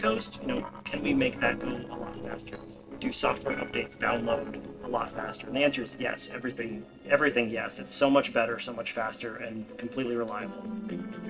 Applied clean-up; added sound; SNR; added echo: neural separator model SepFormer DNS4.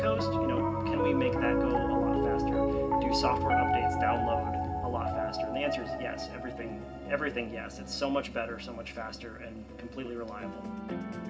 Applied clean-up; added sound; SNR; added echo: none; Piano; -3 dB; reverberation time 0.4 s.